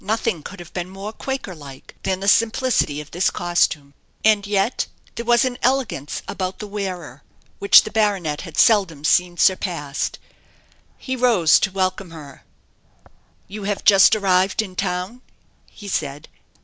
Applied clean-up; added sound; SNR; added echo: none; none; none; none.